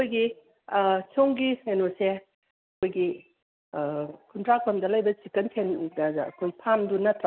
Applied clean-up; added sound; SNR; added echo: none; none; none; none.